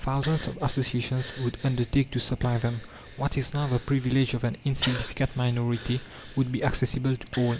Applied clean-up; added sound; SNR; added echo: none; Breathing; 16 dB; none.